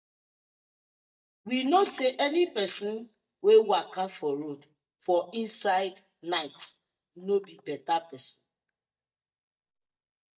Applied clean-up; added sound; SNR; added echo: neural mask model DeepFilterNet 3.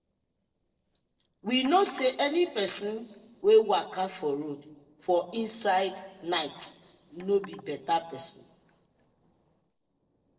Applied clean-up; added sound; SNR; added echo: neural separator model SepFormer DNS4.